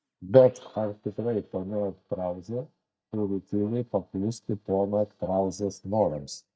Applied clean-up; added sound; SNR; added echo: neural mask model DeepFilterNet 3.